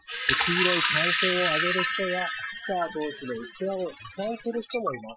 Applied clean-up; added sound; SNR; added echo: classical method Wiener filter.